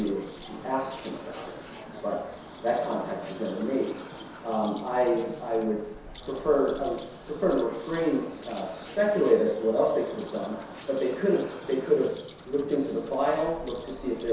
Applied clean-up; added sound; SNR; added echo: none; Bird; 15 dB; reverberation time 0.7 s.